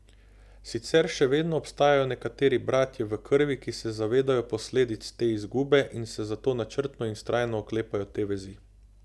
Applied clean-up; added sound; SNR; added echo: none; none; none; none.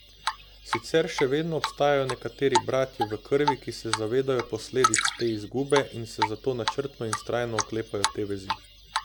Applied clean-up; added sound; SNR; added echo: none; Drip; 4 dB; none.